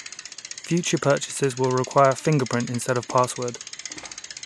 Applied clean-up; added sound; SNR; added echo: none; Bicycle; 14 dB; none.